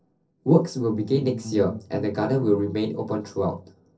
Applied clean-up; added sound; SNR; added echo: neural separator model SepFormer DNS4.